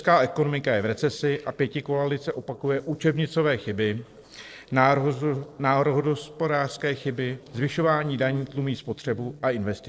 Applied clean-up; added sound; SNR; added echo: neural separator model SepFormer DNS4.